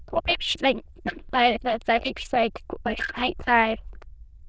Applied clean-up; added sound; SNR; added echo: neural diffusion model UNIVERSE++.